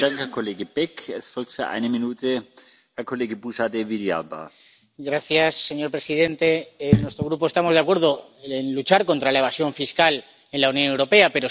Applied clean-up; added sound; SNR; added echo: none; none; none; none.